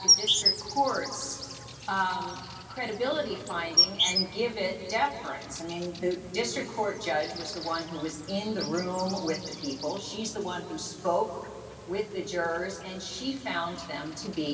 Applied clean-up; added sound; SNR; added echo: none; Insect; 2 dB; reverberation time 2.7 s.